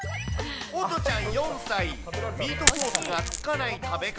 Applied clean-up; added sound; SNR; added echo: none; Coin (dropping); 2 dB; none.